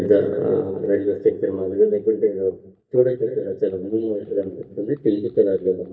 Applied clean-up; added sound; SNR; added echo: neural mask model DeepFilterNet 3.